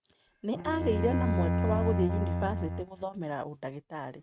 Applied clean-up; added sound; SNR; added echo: neural mask model RNNoise.